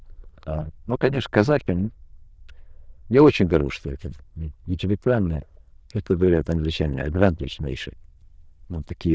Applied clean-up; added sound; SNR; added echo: neural diffusion model UNIVERSE++.